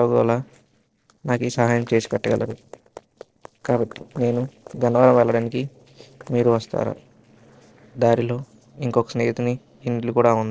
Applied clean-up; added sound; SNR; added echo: neural separator model SepFormer DNS4.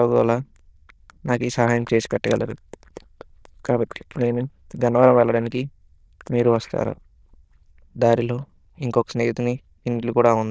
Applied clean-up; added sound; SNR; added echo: neural diffusion model UNIVERSE++.